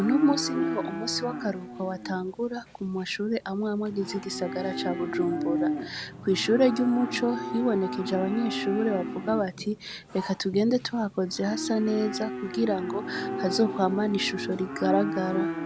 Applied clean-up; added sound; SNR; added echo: none; Livestock, farm animals, working animals; 5 dB; none.